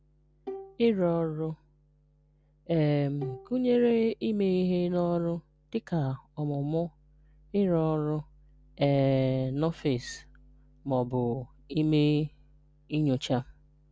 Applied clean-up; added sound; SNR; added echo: none; Bowed string instrument; 16 dB; none.